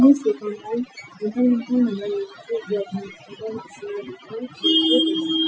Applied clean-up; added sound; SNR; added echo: classical method Wiener filter.